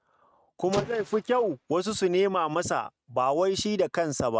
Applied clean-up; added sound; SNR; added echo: neural mask model RNNoise.